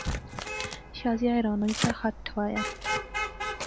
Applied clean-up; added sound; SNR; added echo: none; Tearing + Traffic noise, roadway noise / Vehicle horn, car horn, honking; 4 dB; none.